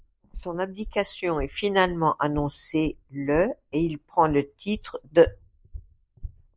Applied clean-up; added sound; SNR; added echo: neural mask model Resemble Enhance denoiser.